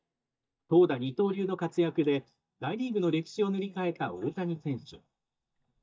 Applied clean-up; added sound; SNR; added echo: neural mask model DeepFilterNet 3.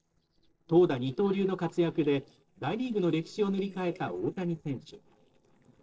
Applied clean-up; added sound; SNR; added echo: neural separator model SepFormer DNS4.